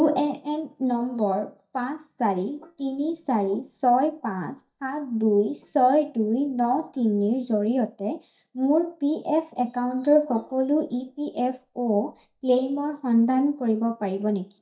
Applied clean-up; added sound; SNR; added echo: neural mask model DeepFilterNet 3.